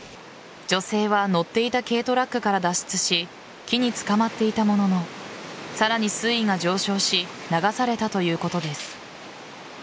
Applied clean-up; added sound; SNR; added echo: none; none; none; none.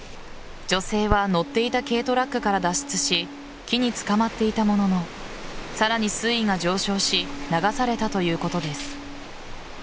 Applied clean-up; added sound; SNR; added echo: none; Crackle + Wind instrument, woodwind instrument; 12 dB; none.